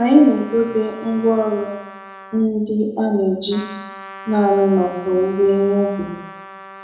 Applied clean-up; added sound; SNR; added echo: none; Trumpet; 19 dB; reverberation time 0.9 s.